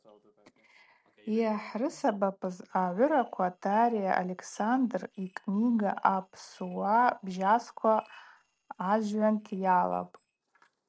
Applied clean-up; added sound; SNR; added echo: neural separator model SepFormer DNS4.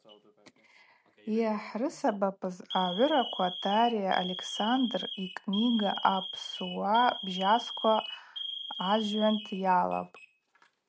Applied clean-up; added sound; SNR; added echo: none; Alarm; 11 dB; none.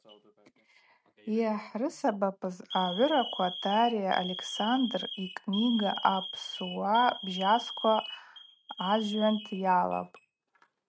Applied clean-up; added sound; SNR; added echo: neural mask model RNNoise.